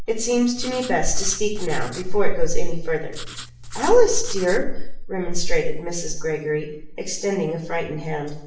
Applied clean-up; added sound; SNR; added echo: none; Writing; 19 dB; reverberation time 0.6 s.